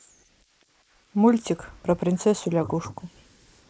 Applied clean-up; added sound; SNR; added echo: neural mask model Resemble Enhance denoiser.